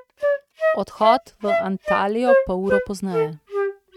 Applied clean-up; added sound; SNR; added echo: neural mask model RNNoise.